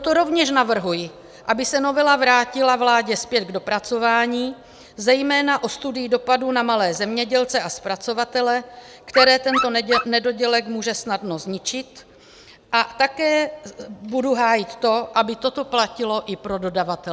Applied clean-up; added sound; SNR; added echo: none; Dog; 4 dB; none.